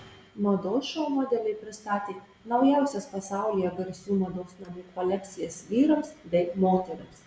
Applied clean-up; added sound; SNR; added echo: none; none; none; none.